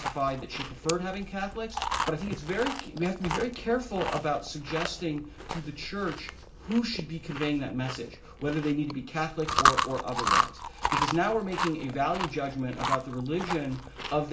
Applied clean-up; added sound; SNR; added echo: none; Chewing, mastication; 2 dB; reverberation time 0.2 s.